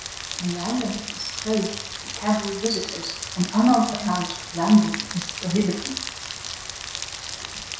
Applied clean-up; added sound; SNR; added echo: none; Rain; 8 dB; reverberation time 0.7 s.